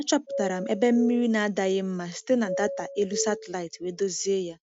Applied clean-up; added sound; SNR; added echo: neural mask model RNNoise.